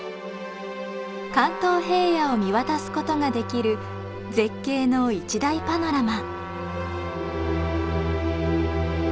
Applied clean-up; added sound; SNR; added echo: none; Trumpet; 15 dB; none.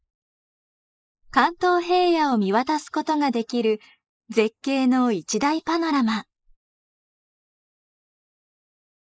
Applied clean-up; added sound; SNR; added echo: neural mask model Resemble Enhance denoiser.